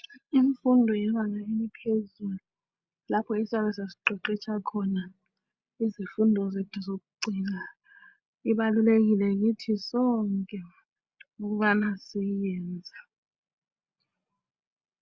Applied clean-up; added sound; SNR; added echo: none; none; none; none.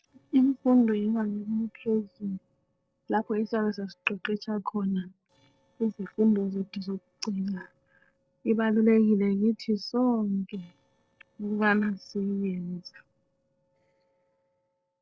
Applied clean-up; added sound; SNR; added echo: neural separator model SepFormer DNS4.